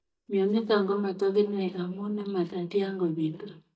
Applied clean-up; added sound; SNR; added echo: neural mask model DeepFilterNet 3.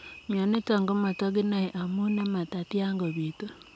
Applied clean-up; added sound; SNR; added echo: none; none; none; none.